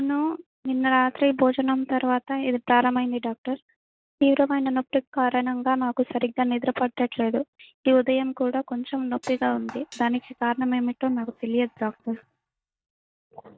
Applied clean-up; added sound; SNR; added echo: neural mask model DeepFilterNet 3.